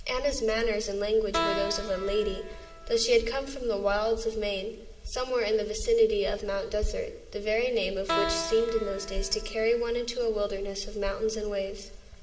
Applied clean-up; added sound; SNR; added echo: none; Keyboard (musical); 9 dB; reverberation time 0.9 s.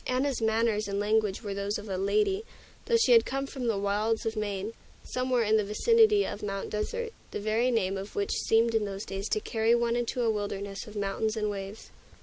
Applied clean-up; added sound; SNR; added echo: none; none; none; none.